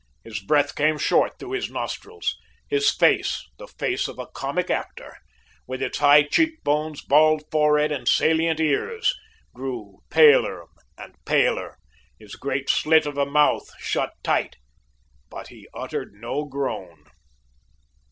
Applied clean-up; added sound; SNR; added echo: none; none; none; none.